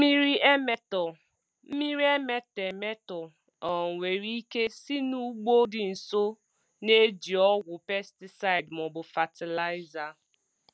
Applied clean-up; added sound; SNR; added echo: none; none; none; none.